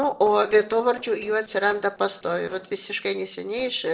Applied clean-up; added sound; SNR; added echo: neural separator model SepFormer DNS4.